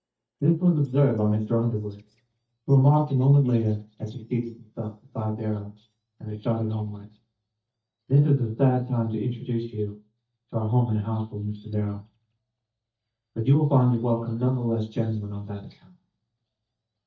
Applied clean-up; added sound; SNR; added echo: neural mask model DeepFilterNet 3.